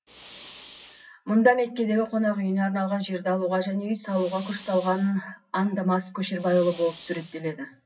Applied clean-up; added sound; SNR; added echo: none; Fire; 17 dB; reverberation time 0.4 s.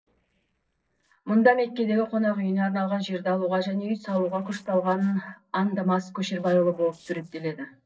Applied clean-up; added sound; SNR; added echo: neural separator model SepFormer DNS4.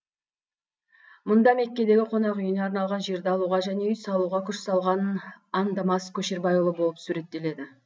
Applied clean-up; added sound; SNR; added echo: none; none; none; none.